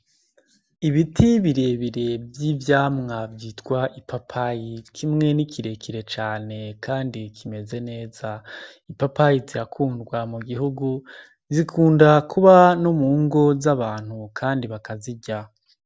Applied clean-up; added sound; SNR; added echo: none; none; none; none.